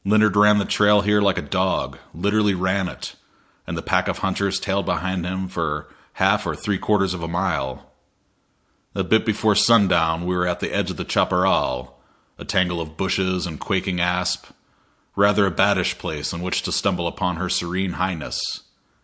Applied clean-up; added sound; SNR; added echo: none; none; none; none.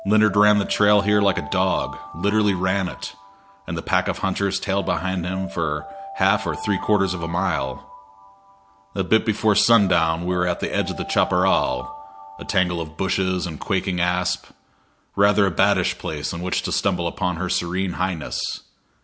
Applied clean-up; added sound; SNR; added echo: none; Alarm; 16 dB; none.